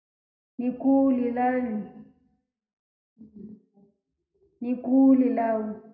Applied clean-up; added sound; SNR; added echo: none; none; none; reverberation time 0.5 s.